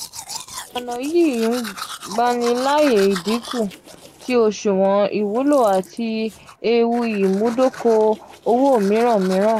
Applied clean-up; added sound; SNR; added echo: none; Domestic sounds, home sounds; 17 dB; none.